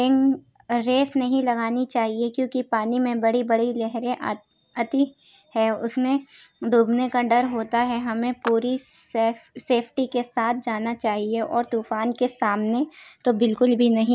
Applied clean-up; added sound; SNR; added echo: none; Clapping; 17 dB; none.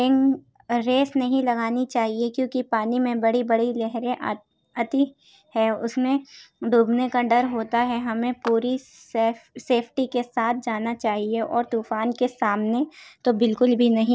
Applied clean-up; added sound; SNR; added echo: neural separator model SepFormer DNS4.